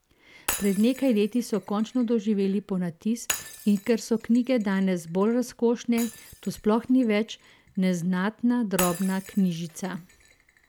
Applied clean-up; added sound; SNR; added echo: none; Shatter; 15 dB; none.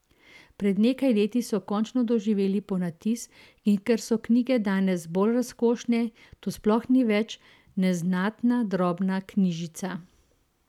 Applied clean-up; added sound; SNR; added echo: none; none; none; none.